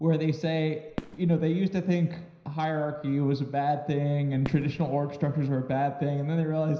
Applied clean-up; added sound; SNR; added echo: none; Fireworks; 18 dB; reverberation time 0.9 s.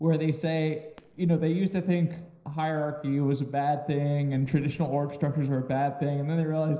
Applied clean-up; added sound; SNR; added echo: neural separator model SepFormer DNS4.